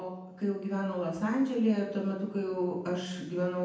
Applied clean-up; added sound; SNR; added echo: none; none; none; reverberation time 0.9 s.